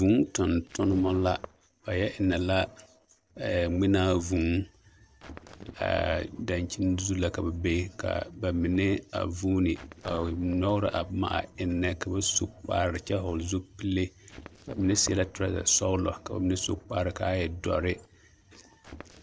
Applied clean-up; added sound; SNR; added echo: neural separator model SepFormer DNS4.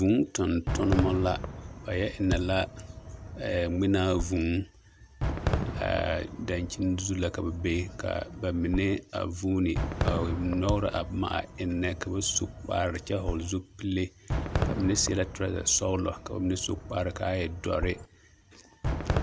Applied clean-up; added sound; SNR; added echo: none; Thump, thud + Fireworks; 5 dB; none.